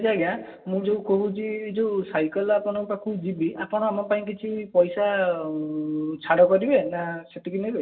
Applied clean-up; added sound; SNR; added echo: none; none; none; reverberation time 0.1 s.